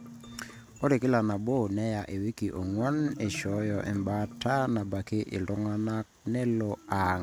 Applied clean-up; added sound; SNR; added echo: none; Marimba, xylophone; 18 dB; none.